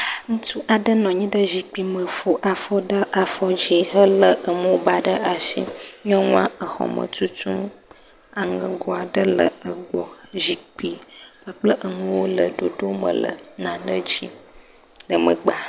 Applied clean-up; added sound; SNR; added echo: none; none; none; none.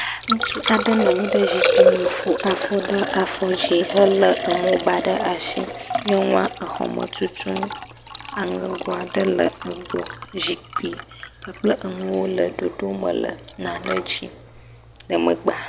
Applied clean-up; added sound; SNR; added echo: none; Liquid; 4 dB; none.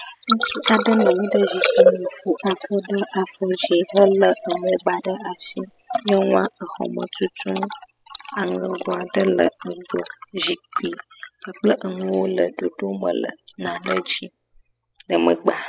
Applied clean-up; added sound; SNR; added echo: classical method spectral subtraction.